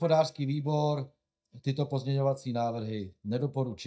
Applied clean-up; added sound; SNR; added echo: neural mask model DeepFilterNet 3.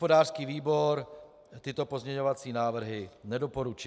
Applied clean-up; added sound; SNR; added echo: none; none; none; none.